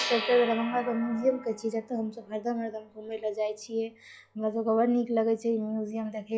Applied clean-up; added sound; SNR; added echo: classical method log-MMSE.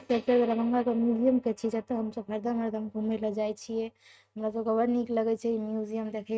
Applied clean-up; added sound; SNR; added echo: neural mask model RNNoise.